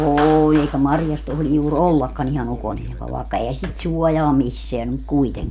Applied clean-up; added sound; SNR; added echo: none; Clapping; 19 dB; none.